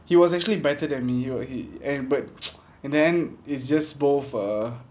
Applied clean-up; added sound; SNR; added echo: none; none; none; none.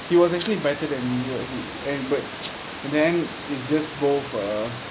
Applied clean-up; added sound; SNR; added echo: none; Water; 11 dB; none.